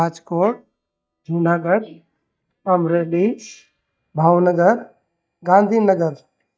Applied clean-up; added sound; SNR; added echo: neural mask model DeepFilterNet 3.